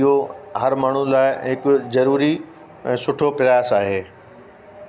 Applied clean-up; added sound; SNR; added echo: none; none; none; none.